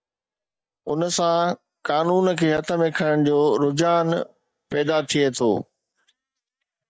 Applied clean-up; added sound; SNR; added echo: neural mask model DeepFilterNet 3.